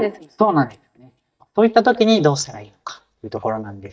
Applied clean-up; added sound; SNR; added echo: neural mask model DeepFilterNet 3.